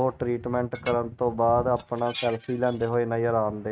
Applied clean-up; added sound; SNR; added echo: neural mask model RNNoise.